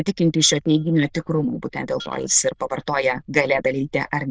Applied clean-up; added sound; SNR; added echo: neural diffusion model UNIVERSE++.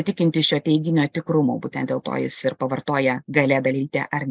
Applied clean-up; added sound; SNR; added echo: none; none; none; none.